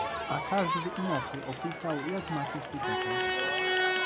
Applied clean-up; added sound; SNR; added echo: none; Crowd; -4 dB; none.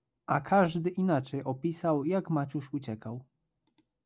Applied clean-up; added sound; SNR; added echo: none; none; none; none.